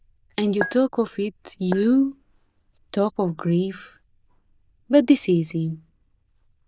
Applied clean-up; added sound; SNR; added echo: neural diffusion model UNIVERSE++.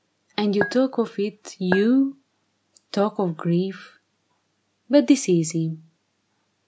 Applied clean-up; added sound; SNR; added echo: none; Chink, clink; 7 dB; none.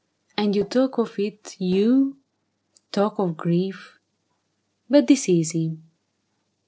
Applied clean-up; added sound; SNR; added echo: neural separator model SepFormer DNS4.